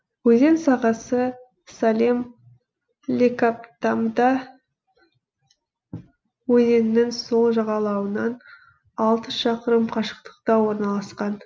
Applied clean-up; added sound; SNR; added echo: none; none; none; none.